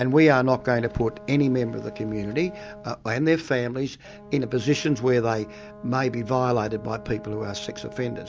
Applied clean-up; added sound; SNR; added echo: none; Brass instrument; 18 dB; none.